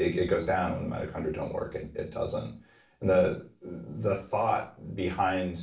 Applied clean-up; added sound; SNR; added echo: none; none; none; reverberation time 0.3 s.